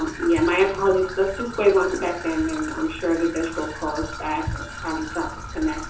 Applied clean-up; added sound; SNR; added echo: none; Trickle, dribble / Traffic noise, roadway noise; 10 dB; reverberation time 0.6 s.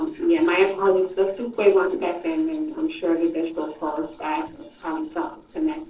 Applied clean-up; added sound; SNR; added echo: neural separator model SepFormer DNS4.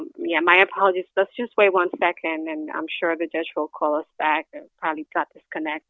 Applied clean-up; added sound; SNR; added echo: none; none; none; none.